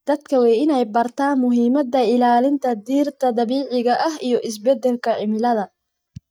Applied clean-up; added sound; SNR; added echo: neural mask model DeepFilterNet 3.